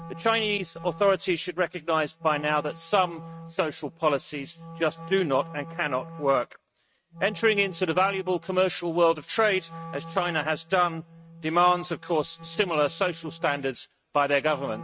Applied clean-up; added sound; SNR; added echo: neural mask model RNNoise.